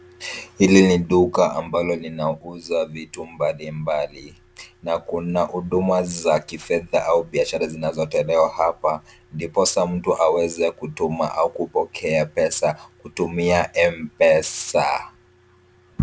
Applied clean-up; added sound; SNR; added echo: none; none; none; none.